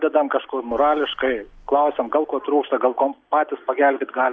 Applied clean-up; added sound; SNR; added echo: none; none; none; none.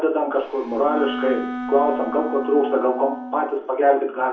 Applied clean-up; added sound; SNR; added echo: none; Wind instrument, woodwind instrument; 9 dB; reverberation time 0.6 s.